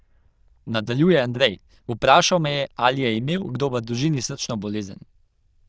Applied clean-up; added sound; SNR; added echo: neural diffusion model UNIVERSE++.